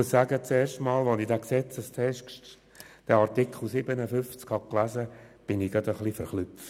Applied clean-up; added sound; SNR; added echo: none; none; none; none.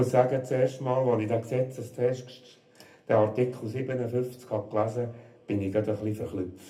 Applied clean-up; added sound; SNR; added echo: none; none; none; reverberation time 0.3 s.